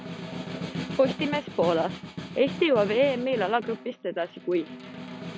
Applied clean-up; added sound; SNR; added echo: none; Snare drum; 9 dB; none.